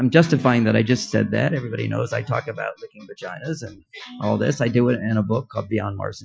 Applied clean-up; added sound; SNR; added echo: classical method Wiener filter.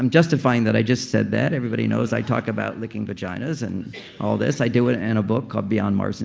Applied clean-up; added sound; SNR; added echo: none; none; none; none.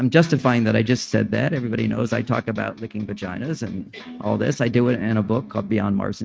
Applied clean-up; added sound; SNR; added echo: neural mask model RNNoise.